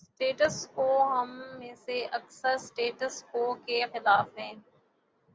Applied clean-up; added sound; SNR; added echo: none; none; none; none.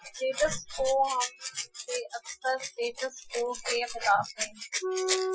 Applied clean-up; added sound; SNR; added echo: classical method Wiener filter.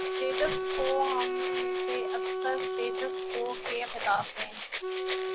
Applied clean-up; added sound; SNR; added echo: none; Rattle (instrument) + Wind instrument, woodwind instrument; -3 dB; none.